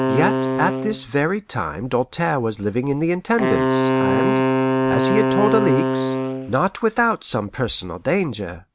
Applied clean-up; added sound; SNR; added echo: none; Wind instrument, woodwind instrument; 1 dB; none.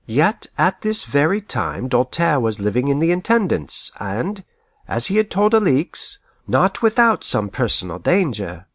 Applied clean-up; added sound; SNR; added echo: none; none; none; none.